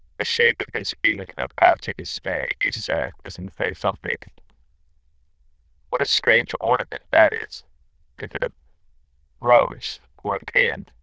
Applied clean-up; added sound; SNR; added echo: neural diffusion model UNIVERSE++.